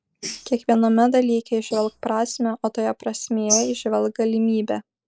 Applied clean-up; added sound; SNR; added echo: neural mask model Resemble Enhance denoiser.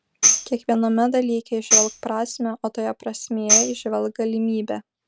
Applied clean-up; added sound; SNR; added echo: none; Tambourine; 0 dB; none.